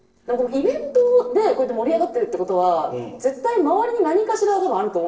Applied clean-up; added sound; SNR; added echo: neural separator model SepFormer DNS4.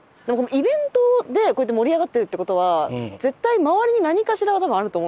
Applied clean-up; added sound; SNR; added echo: none; none; none; none.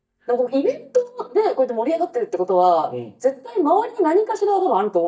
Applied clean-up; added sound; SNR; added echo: neural mask model DeepFilterNet 3.